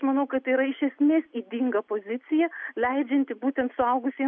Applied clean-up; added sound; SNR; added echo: none; none; none; none.